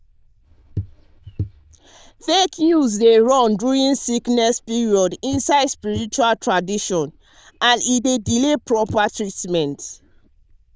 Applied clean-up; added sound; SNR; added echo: neural diffusion model UNIVERSE++.